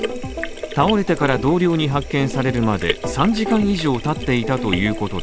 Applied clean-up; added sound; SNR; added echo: none; Sink (filling or washing); 10 dB; none.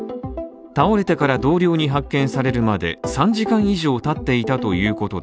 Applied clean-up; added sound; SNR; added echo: none; none; none; none.